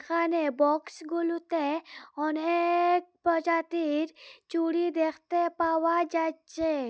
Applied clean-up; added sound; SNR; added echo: none; none; none; none.